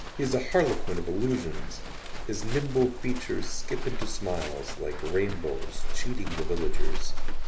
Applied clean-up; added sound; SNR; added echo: none; Livestock, farm animals, working animals; -5 dB; reverberation time 0.5 s.